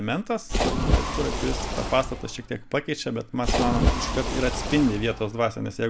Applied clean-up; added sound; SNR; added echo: none; Splash, splatter; -1 dB; none.